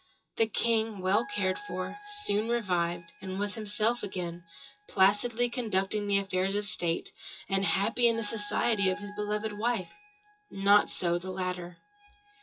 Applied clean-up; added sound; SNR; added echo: classical method WPE with log-MMSE.